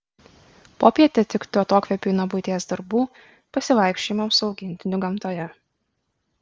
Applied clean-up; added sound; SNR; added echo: none; none; none; none.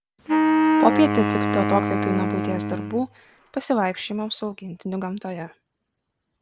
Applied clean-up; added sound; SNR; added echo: none; Wind instrument, woodwind instrument; -4 dB; none.